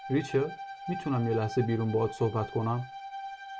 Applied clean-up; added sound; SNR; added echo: none; Bowed string instrument; 11 dB; none.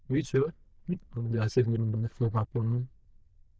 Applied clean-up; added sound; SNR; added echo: neural diffusion model UNIVERSE++.